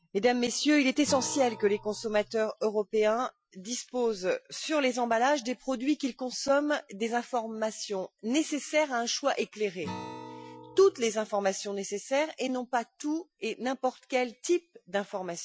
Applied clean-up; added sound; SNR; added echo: classical method Wiener filter.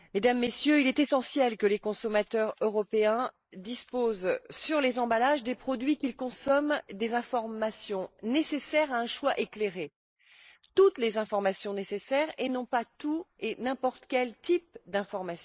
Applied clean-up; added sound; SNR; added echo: neural mask model Resemble Enhance denoiser.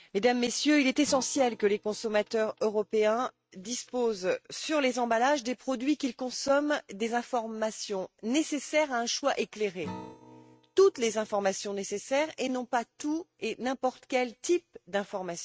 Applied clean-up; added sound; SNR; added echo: neural mask model RNNoise.